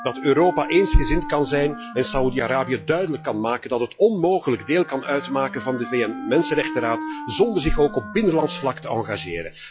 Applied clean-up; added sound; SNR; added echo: classical method log-MMSE.